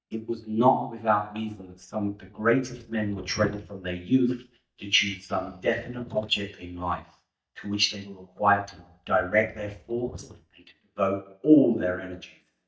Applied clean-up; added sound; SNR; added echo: neural mask model DeepFilterNet 3.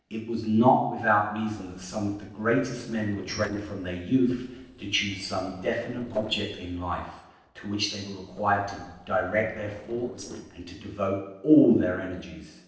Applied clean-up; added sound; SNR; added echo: neural separator model SepFormer DNS4.